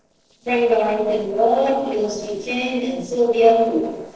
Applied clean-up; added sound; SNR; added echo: neural separator model SepFormer DNS4.